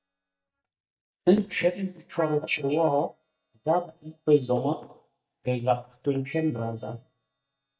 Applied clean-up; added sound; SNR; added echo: neural mask model DeepFilterNet 3.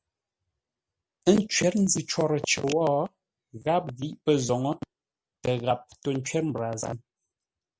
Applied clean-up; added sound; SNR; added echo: none; none; none; none.